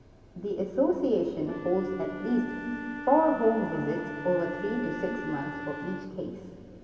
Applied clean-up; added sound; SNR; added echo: none; Wind instrument, woodwind instrument; 11 dB; reverberation time 2.5 s.